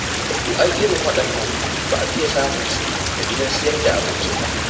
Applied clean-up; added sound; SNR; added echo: none; Stream; -1 dB; reverberation time 2.1 s.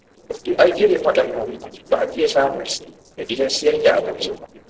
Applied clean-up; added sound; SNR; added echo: neural separator model SepFormer DNS4.